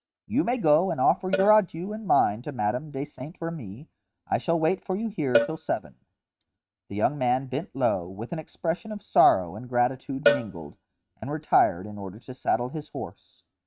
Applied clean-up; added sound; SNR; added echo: neural mask model RNNoise.